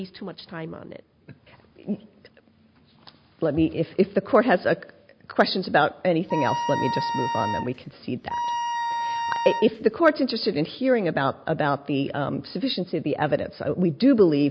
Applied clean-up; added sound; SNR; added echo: none; Wind instrument, woodwind instrument; 3 dB; none.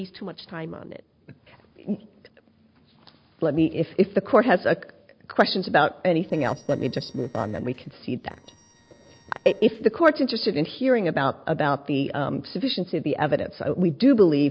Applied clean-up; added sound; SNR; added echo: neural separator model SepFormer DNS4.